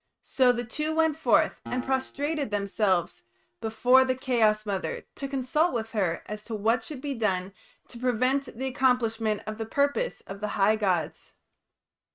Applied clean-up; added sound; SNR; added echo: neural mask model RNNoise.